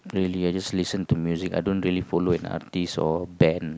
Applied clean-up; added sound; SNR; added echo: none; none; none; none.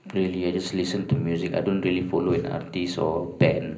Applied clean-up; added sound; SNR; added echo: none; none; none; reverberation time 0.5 s.